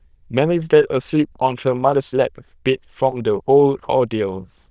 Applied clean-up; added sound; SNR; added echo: neural diffusion model UNIVERSE++.